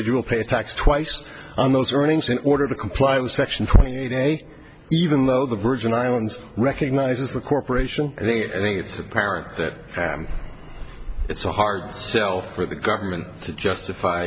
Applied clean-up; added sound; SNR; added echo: none; none; none; none.